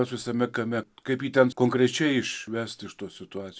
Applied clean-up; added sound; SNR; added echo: none; none; none; none.